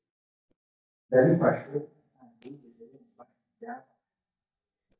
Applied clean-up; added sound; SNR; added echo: neural mask model DeepFilterNet 3.